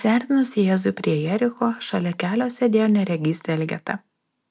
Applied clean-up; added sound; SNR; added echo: none; none; none; none.